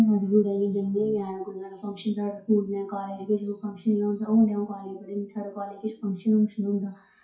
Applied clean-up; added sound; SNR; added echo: classical method WPE with log-MMSE.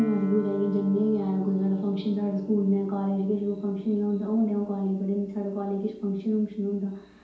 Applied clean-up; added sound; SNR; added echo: none; Guitar; 15 dB; reverberation time 2.2 s.